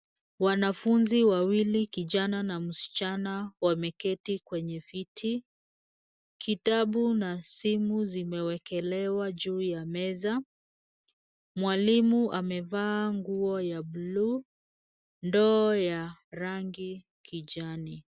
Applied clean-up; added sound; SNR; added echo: none; none; none; none.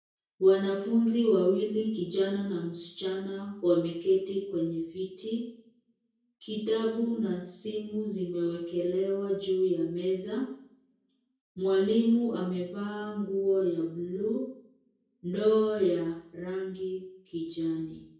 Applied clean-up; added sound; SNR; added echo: none; none; none; reverberation time 0.6 s.